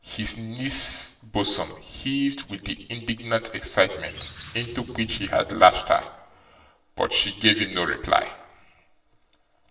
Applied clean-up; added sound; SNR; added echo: neural separator model SepFormer DNS4.